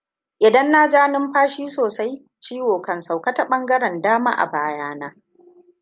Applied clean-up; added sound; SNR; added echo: none; none; none; none.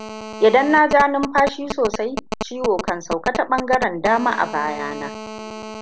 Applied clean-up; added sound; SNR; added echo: none; Telephone; 10 dB; none.